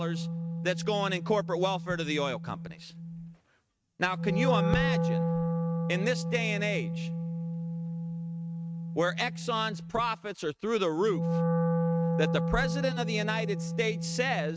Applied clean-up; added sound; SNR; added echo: neural mask model RNNoise.